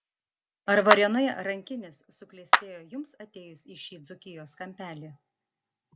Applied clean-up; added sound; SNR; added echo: none; Clapping; -1 dB; none.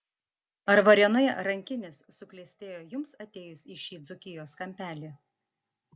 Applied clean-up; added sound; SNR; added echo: none; none; none; none.